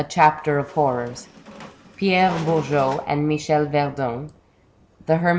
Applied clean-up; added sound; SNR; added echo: none; Squeak; 18 dB; none.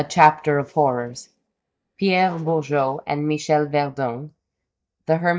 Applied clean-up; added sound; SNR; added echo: neural mask model DeepFilterNet 3.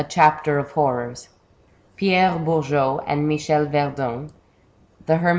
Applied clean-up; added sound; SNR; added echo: none; none; none; none.